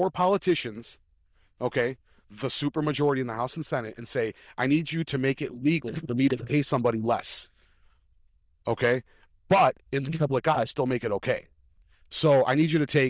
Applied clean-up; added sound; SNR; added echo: neural diffusion model UNIVERSE++.